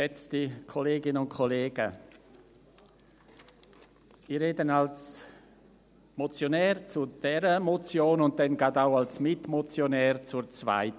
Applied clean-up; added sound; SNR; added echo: none; none; none; none.